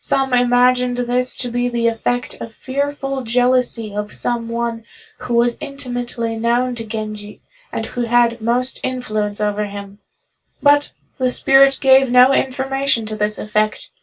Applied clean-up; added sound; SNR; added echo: none; none; none; reverberation time 0.1 s.